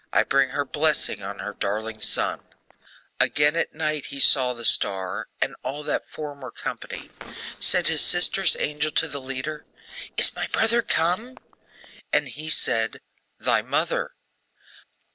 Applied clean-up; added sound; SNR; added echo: neural separator model SepFormer DNS4.